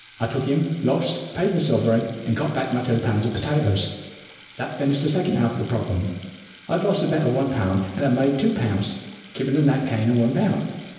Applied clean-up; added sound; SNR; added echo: none; Sink (filling or washing) / Water tap, faucet; 20 dB; reverberation time 1.0 s.